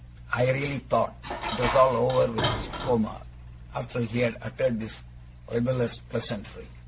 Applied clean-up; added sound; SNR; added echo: none; Dishes, pots, and pans; 6 dB; none.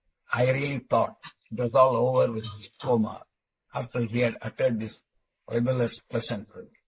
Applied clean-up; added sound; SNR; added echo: neural mask model Resemble Enhance denoiser.